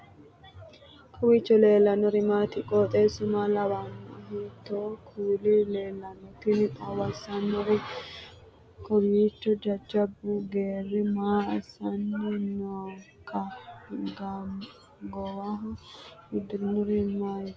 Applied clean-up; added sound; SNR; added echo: none; none; none; none.